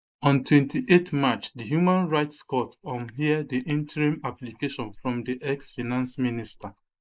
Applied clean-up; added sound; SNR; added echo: neural mask model Resemble Enhance denoiser.